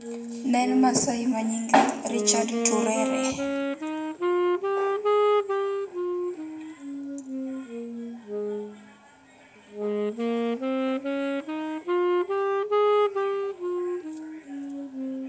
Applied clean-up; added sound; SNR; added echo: none; Wind instrument, woodwind instrument; -3 dB; reverberation time 0.6 s.